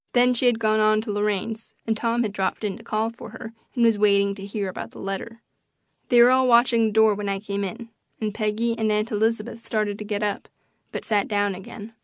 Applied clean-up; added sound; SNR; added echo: none; none; none; none.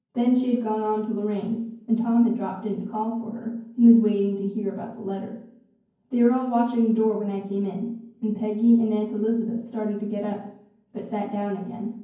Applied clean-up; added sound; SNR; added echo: none; none; none; reverberation time 0.9 s.